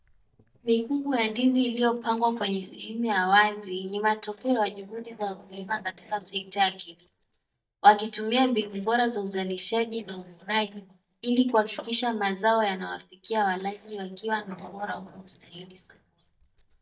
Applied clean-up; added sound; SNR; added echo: neural mask model DeepFilterNet 3.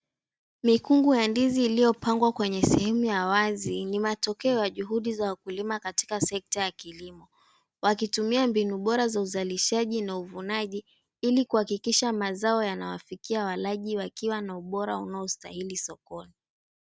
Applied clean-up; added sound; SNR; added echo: none; none; none; none.